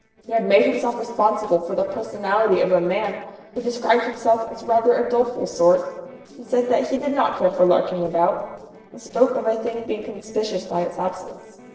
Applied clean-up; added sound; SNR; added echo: neural separator model SepFormer DNS4.